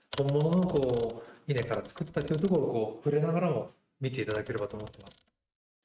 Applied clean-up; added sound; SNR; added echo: neural mask model RNNoise.